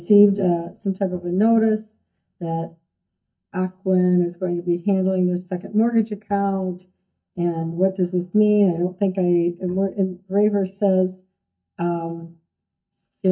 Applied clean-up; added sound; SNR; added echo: neural mask model DeepFilterNet 3.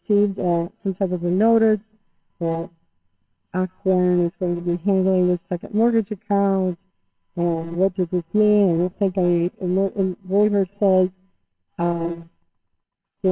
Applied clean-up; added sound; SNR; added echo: neural separator model SepFormer WHAMR!.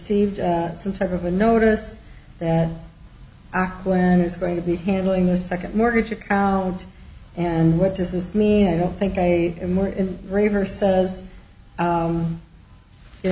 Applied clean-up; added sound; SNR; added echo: none; none; none; none.